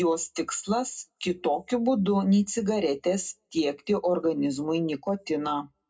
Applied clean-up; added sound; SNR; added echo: none; none; none; reverberation time 0.2 s.